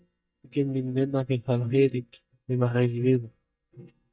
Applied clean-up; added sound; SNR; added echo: neural mask model DeepFilterNet 3.